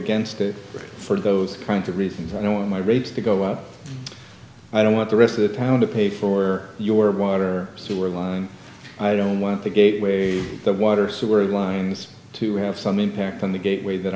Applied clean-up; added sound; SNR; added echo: none; none; none; none.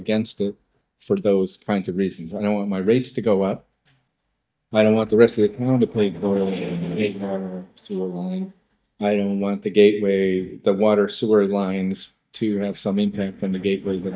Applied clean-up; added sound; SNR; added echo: neural mask model DeepFilterNet 3.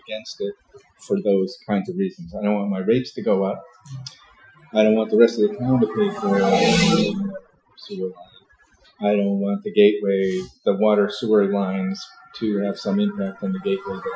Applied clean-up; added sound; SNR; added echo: classical method Wiener filter.